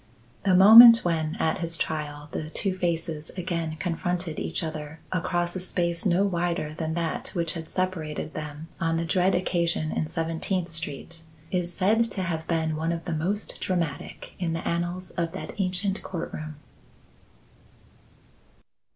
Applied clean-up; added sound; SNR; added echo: none; none; none; none.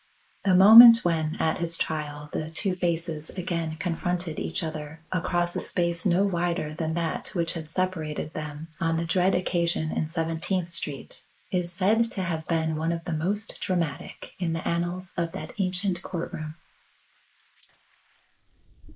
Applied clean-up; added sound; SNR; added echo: neural mask model Resemble Enhance denoiser.